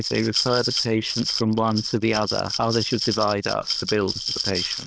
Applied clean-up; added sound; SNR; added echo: neural diffusion model UNIVERSE++.